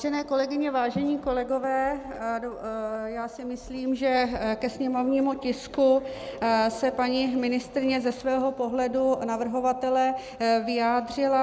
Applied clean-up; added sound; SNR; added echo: none; none; none; none.